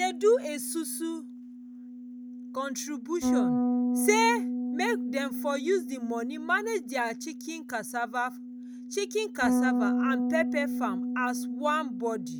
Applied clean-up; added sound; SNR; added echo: none; Bass guitar; 1 dB; none.